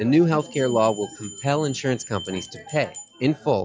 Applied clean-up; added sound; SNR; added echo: classical method log-MMSE.